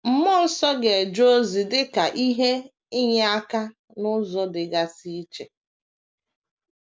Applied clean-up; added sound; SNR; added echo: none; none; none; none.